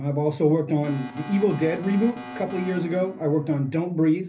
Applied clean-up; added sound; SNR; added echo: none; Alarm; 14 dB; reverberation time 0.3 s.